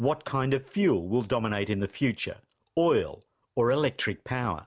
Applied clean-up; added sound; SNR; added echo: none; none; none; none.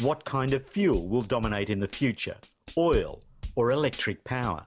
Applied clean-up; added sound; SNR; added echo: none; Tambourine / Drum / Drum kit; 13 dB; none.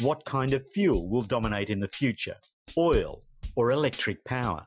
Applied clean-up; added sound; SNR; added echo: classical method Wiener filter.